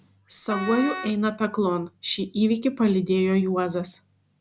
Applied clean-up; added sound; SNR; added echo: none; Wind instrument, woodwind instrument; 10 dB; none.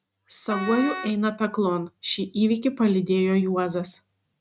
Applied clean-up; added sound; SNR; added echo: neural mask model RNNoise.